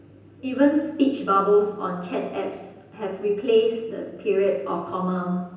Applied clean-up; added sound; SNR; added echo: none; none; none; reverberation time 0.9 s.